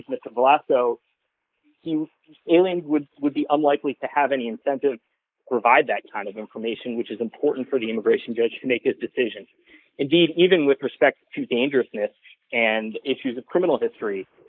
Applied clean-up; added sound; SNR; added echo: neural mask model Resemble Enhance denoiser.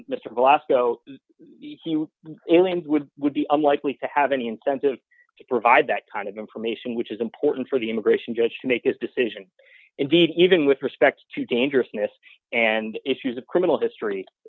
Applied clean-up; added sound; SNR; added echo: none; none; none; none.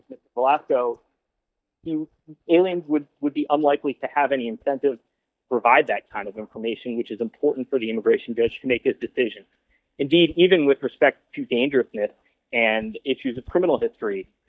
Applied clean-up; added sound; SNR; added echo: neural mask model DeepFilterNet 3.